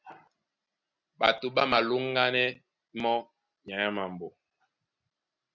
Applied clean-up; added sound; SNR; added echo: none; none; none; none.